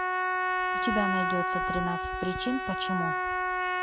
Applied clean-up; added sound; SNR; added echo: none; Trumpet; -5 dB; none.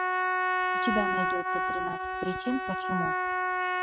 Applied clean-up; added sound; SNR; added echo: neural mask model RNNoise.